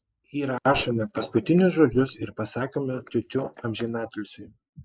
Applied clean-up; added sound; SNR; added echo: neural mask model Resemble Enhance denoiser.